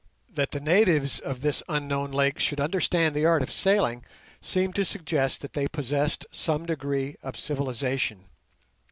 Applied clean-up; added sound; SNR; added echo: none; none; none; none.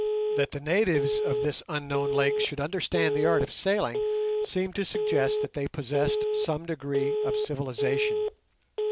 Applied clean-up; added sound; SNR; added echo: none; Telephone; 0 dB; none.